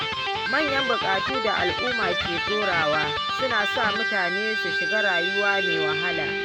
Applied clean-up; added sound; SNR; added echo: none; Electric guitar; -2 dB; none.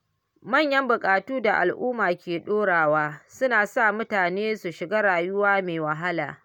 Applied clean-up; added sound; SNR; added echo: none; none; none; none.